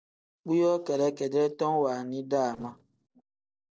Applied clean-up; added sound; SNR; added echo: neural separator model SepFormer DNS4.